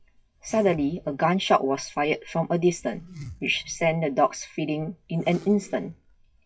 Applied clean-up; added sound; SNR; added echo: classical method WPE with log-MMSE.